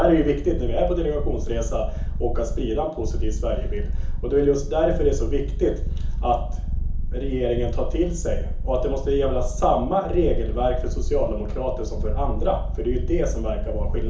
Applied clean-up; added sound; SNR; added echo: none; Purr; 0 dB; reverberation time 0.7 s.